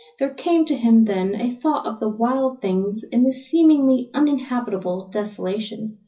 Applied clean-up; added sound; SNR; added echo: none; none; none; reverberation time 0.4 s.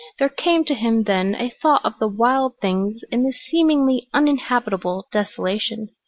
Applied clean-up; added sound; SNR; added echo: none; none; none; none.